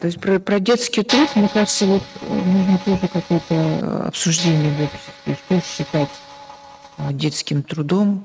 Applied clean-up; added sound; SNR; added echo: neural mask model RNNoise.